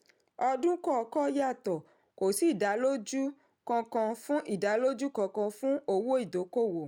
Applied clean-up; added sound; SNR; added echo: none; none; none; none.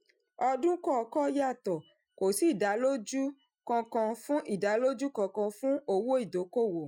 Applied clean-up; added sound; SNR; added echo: classical method Wiener filter.